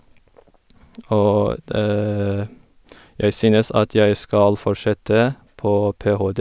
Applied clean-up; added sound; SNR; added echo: none; none; none; none.